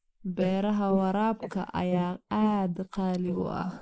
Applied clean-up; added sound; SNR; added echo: neural mask model Resemble Enhance denoiser.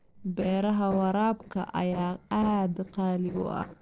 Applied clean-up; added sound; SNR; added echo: neural separator model SepFormer DNS4.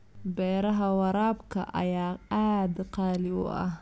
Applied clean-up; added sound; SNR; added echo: none; none; none; none.